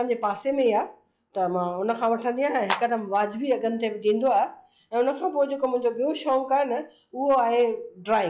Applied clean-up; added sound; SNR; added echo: classical method log-MMSE.